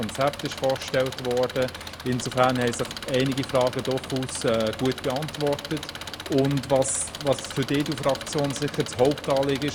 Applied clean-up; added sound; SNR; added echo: none; Engine; 11 dB; none.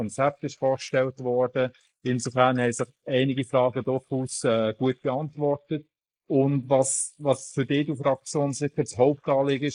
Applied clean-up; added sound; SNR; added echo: neural mask model Resemble Enhance denoiser.